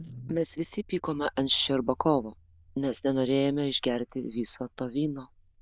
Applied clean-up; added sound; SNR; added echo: neural diffusion model UNIVERSE++.